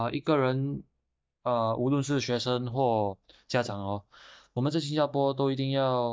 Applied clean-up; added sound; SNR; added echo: neural mask model DeepFilterNet 3.